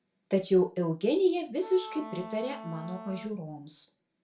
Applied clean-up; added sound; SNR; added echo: none; Wind instrument, woodwind instrument; 14 dB; reverberation time 0.2 s.